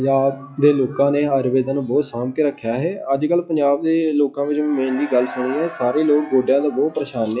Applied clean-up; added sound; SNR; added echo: classical method log-MMSE.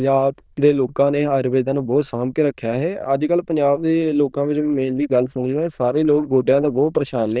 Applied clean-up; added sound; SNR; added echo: neural diffusion model UNIVERSE++.